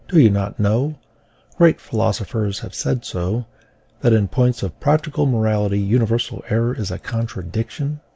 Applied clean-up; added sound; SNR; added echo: none; none; none; none.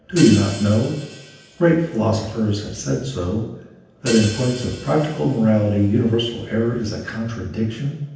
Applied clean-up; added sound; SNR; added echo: none; Hi-hat; 16 dB; reverberation time 0.9 s.